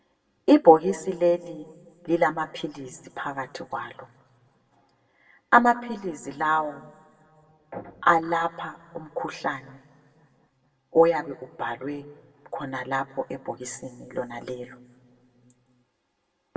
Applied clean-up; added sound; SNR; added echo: none; none; none; reverberation time 1.2 s.